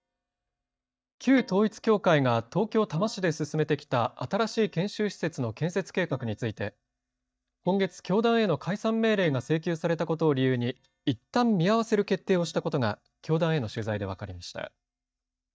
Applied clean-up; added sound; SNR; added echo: neural mask model DeepFilterNet 3.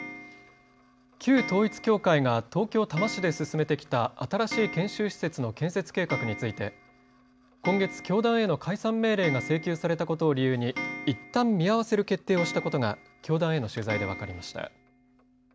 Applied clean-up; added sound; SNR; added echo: none; Clock; 13 dB; none.